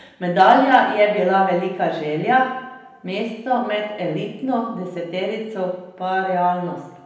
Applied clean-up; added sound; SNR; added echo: none; none; none; reverberation time 0.8 s.